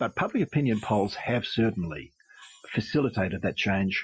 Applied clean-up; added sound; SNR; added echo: classical method Wiener filter.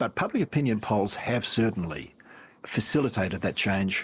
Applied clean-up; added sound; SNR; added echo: neural mask model Resemble Enhance denoiser.